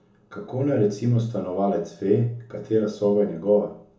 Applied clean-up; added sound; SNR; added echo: none; none; none; reverberation time 0.7 s.